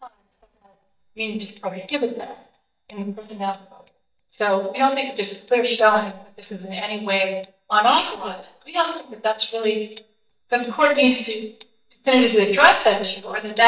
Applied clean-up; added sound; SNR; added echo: neural mask model DeepFilterNet 3.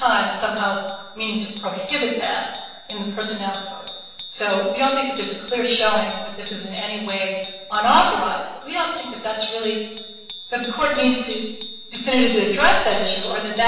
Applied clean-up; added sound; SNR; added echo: none; Bicycle bell; 14 dB; reverberation time 0.9 s.